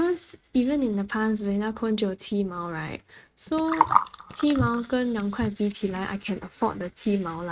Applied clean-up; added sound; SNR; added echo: neural mask model RNNoise.